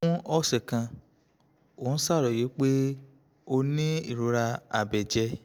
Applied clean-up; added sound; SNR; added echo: none; none; none; none.